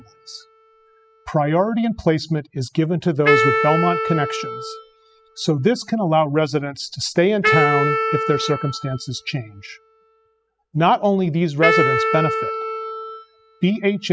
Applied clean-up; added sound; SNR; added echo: classical method spectral subtraction.